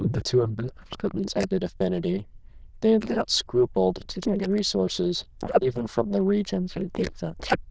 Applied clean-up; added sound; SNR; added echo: neural diffusion model UNIVERSE++.